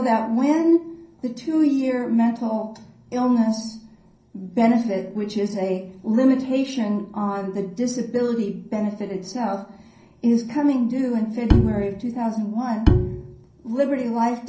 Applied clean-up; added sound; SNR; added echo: none; Bowed string instrument; 0 dB; reverberation time 0.6 s.